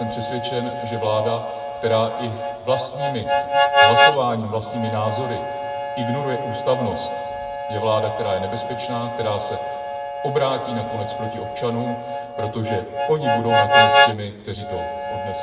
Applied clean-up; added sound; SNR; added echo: none; Harmonica; -3 dB; reverberation time 1.9 s.